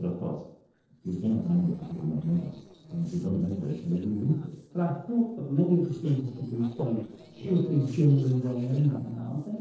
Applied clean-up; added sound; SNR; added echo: neural separator model SepFormer DNS4.